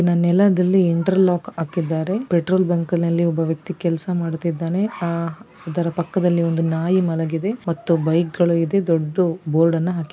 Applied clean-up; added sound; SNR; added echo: none; none; none; none.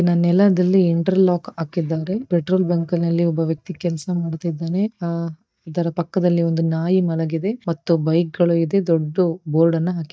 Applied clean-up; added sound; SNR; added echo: neural mask model DeepFilterNet 3.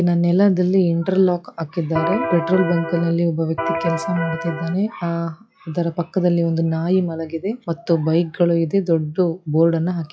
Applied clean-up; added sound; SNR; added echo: classical method log-MMSE.